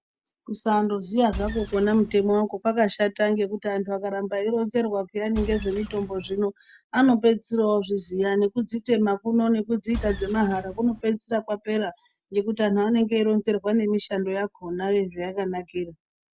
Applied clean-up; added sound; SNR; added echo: none; Engine; 12 dB; none.